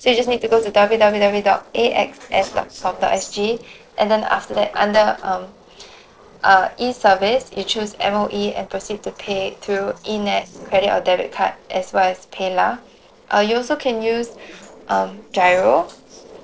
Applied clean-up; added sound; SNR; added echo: neural separator model SepFormer DNS4.